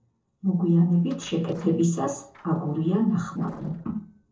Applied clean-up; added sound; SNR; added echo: neural separator model SepFormer DNS4.